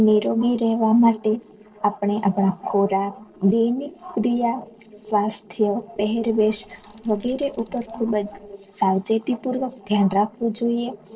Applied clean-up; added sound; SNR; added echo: neural separator model SepFormer DNS4.